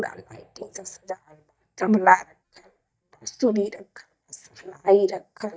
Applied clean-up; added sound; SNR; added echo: neural mask model DeepFilterNet 3.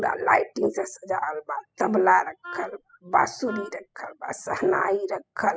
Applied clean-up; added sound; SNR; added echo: classical method spectral subtraction.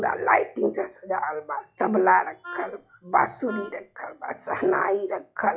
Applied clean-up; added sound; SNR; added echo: classical method log-MMSE.